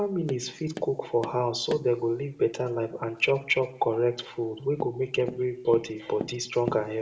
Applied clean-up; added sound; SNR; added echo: none; Tap; 15 dB; reverberation time 0.7 s.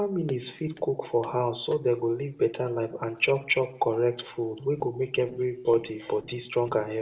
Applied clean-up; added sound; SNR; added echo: neural separator model SepFormer DNS4.